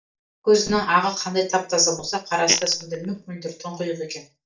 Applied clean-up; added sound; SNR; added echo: neural mask model DeepFilterNet 3.